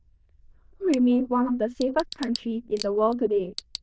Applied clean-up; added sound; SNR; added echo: neural diffusion model UNIVERSE++.